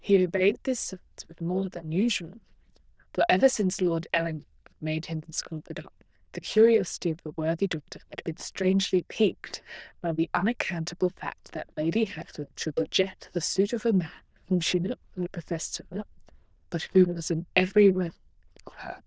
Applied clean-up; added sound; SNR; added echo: neural diffusion model UNIVERSE++.